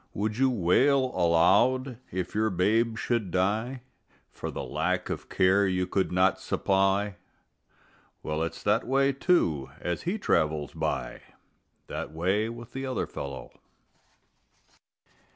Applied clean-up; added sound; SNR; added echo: none; none; none; none.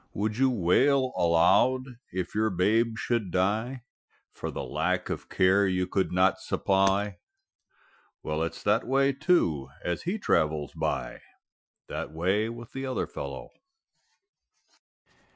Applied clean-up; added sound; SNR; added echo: classical method Wiener filter.